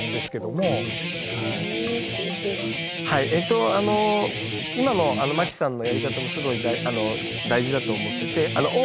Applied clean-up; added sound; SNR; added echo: none; Guitar; 4 dB; none.